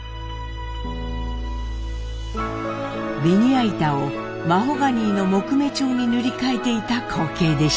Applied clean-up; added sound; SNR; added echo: none; none; none; none.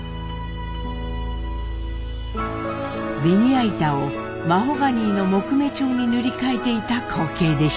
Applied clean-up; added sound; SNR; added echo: none; Guitar; 19 dB; none.